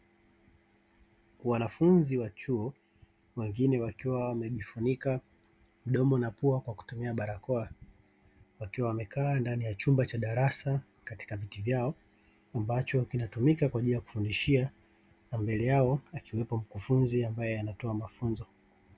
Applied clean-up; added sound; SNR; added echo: none; none; none; none.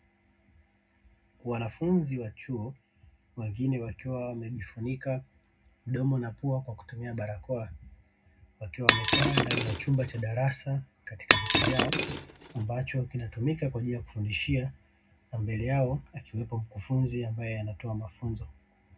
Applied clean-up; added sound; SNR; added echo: none; Shatter; -4 dB; reverberation time 0.3 s.